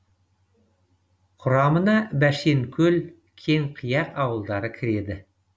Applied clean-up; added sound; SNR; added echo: none; none; none; none.